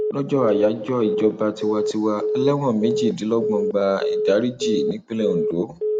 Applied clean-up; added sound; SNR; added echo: none; Telephone; 2 dB; none.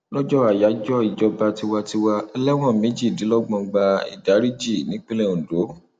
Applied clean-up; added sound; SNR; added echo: none; none; none; none.